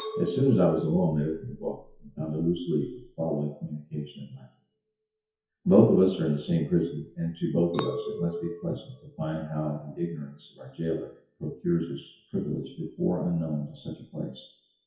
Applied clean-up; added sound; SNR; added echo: classical method WPE with log-MMSE.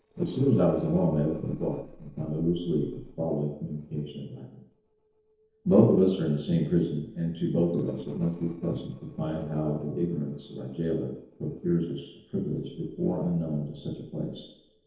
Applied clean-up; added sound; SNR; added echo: neural separator model SepFormer DNS4.